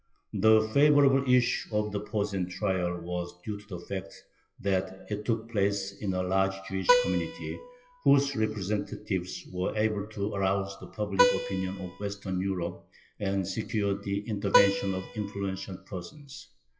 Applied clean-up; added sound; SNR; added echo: classical method WPE with log-MMSE.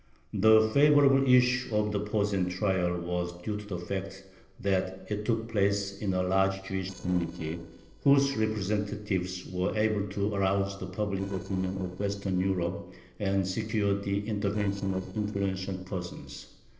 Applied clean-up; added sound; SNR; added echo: neural separator model SepFormer DNS4.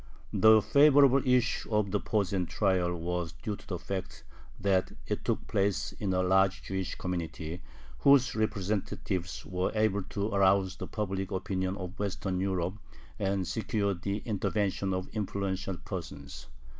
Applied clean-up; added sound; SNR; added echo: none; none; none; none.